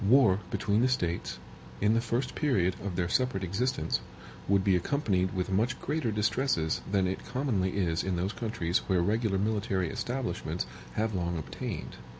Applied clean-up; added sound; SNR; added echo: none; none; none; none.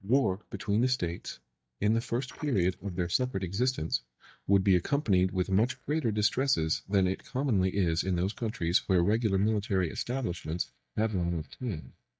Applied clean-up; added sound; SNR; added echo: neural mask model DeepFilterNet 3.